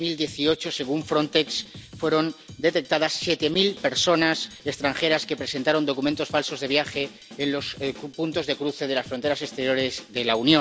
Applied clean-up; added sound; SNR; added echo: none; Drum kit; 20 dB; none.